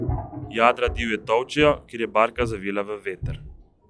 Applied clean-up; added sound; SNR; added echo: classical method log-MMSE.